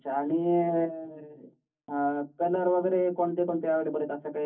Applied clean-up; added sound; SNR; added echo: none; none; none; reverberation time 0.3 s.